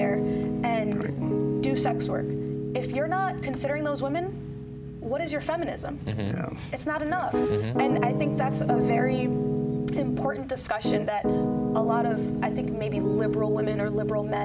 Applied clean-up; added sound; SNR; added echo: none; Piano; -2 dB; none.